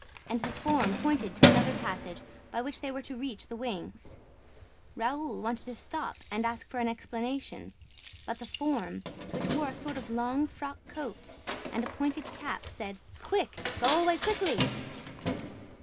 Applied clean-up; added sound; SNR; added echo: none; Keys jangling; 0 dB; reverberation time 0.3 s.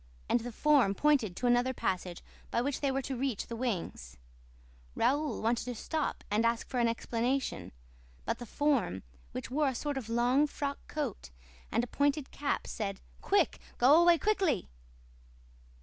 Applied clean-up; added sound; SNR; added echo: none; none; none; none.